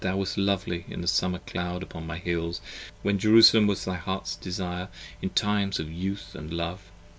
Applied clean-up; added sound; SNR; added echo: none; none; none; none.